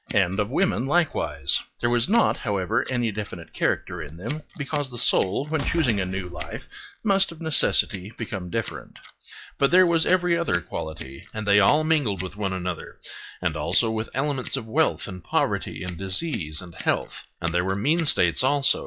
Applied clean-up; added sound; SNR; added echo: classical method log-MMSE.